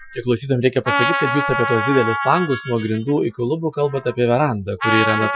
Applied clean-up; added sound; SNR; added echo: classical method Wiener filter.